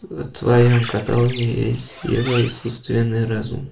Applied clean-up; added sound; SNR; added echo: none; Bird; 14 dB; reverberation time 0.3 s.